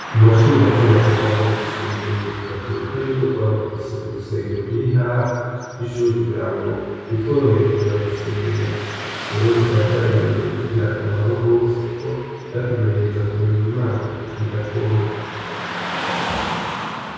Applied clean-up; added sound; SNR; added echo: none; Car passing by / Traffic noise, roadway noise; 11 dB; reverberation time 1.9 s.